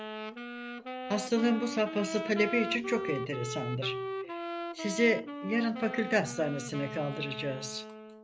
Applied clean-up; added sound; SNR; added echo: none; Wind instrument, woodwind instrument; 7 dB; none.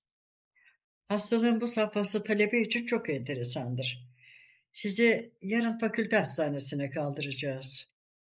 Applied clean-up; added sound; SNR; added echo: neural mask model Resemble Enhance denoiser.